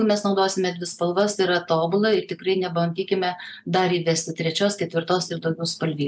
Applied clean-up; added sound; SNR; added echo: none; none; none; none.